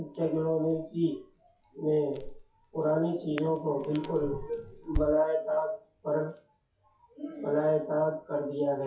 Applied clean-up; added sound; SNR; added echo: classical method WPE with log-MMSE.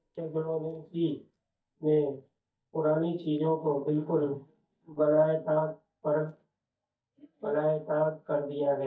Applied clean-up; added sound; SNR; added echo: neural mask model DeepFilterNet 3.